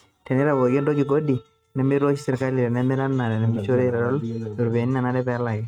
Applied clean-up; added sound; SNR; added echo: neural mask model RNNoise.